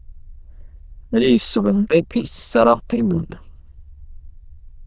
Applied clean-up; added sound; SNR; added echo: neural diffusion model UNIVERSE++.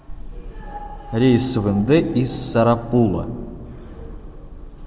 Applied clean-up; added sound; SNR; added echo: none; none; none; none.